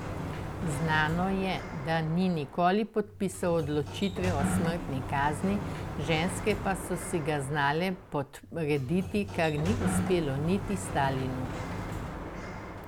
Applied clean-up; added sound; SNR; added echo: none; Sliding door; 5 dB; none.